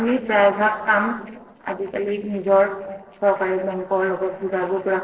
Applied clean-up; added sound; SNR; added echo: neural separator model SepFormer DNS4.